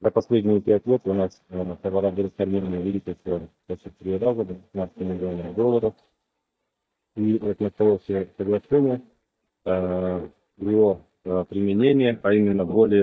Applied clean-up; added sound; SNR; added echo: neural mask model DeepFilterNet 3.